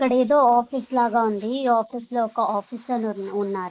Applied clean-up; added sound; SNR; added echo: neural mask model Resemble Enhance denoiser.